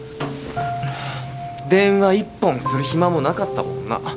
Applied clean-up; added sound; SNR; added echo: none; Snare drum; 17 dB; none.